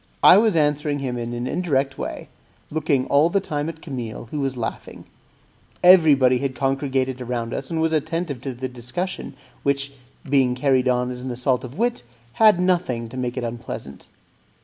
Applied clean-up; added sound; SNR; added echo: none; none; none; none.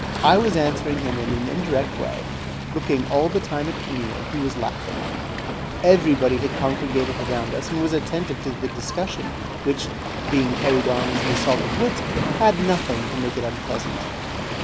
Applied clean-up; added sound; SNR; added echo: none; Waves, surf; 4 dB; none.